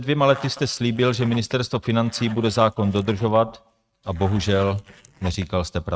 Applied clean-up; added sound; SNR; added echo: neural mask model RNNoise.